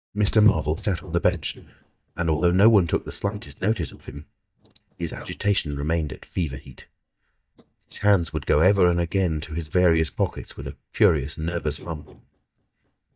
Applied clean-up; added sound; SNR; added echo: neural mask model DeepFilterNet 3.